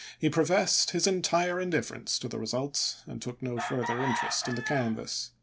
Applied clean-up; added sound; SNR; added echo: none; Chicken, rooster; 7 dB; none.